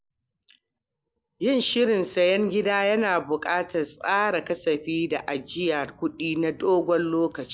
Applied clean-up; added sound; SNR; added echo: none; none; none; none.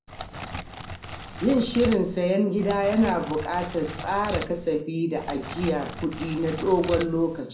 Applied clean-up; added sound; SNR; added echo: none; Crackle; 11 dB; reverberation time 0.6 s.